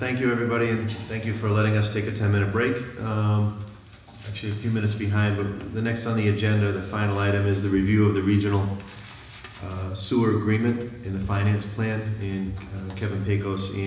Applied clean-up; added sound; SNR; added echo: none; none; none; reverberation time 1.0 s.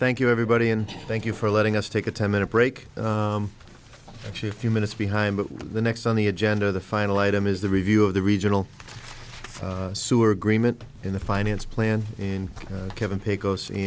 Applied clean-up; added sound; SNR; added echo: none; none; none; none.